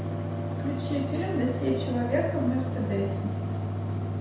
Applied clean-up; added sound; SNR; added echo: none; Mechanical fan; -1 dB; reverberation time 0.7 s.